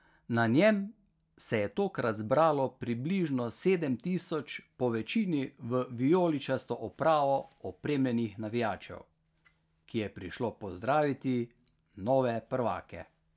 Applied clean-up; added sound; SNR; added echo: none; none; none; none.